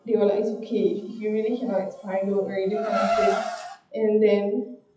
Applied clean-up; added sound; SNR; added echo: classical method WPE with log-MMSE.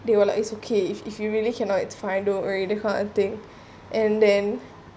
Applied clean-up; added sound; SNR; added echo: none; none; none; none.